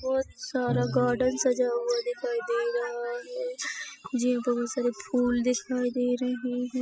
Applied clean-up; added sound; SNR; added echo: classical method spectral subtraction.